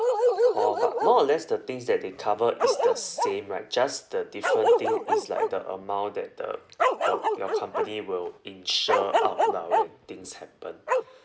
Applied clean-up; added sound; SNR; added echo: none; Bark; -2 dB; none.